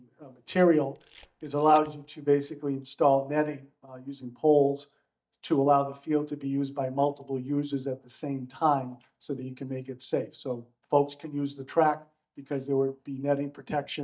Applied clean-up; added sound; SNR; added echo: neural mask model DeepFilterNet 3.